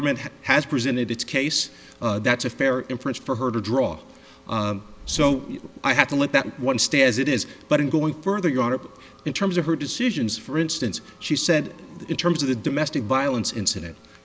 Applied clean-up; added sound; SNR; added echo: none; Zipper (clothing); 14 dB; none.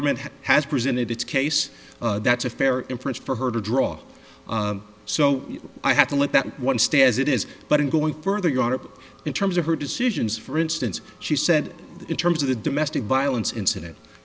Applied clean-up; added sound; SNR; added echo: none; none; none; none.